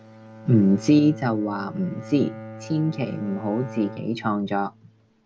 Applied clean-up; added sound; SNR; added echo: none; Bowed string instrument; 16 dB; none.